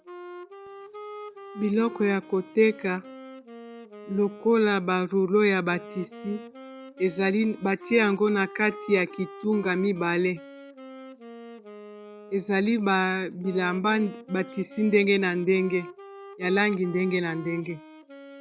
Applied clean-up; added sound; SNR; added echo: none; Wind instrument, woodwind instrument; 17 dB; none.